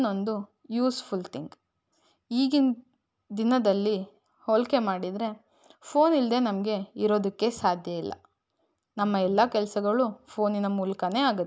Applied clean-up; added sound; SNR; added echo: none; none; none; none.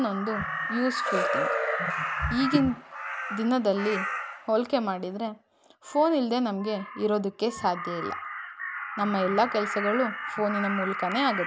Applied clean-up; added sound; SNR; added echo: none; Crow; 4 dB; none.